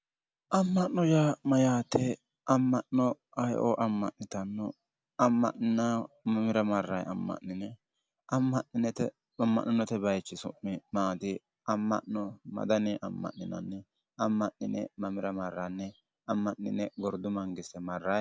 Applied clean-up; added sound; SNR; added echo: none; none; none; none.